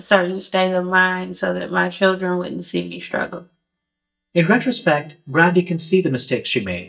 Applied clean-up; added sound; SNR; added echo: neural mask model DeepFilterNet 3.